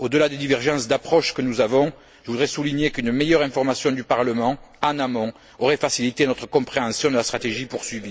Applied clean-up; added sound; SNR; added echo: none; none; none; none.